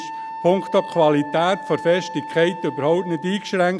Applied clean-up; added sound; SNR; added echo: none; Wind instrument, woodwind instrument; 12 dB; none.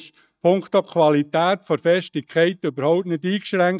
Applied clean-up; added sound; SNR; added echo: neural mask model DeepFilterNet 3.